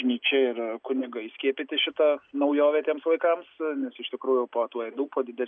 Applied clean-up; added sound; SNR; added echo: none; none; none; none.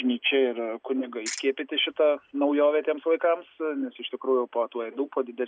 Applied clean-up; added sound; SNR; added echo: none; Ratchet, pawl; 10 dB; none.